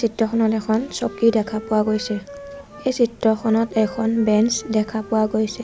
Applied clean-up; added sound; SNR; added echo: none; Wind instrument, woodwind instrument; 19 dB; none.